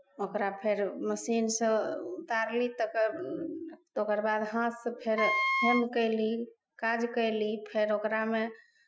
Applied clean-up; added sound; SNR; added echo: classical method Wiener filter.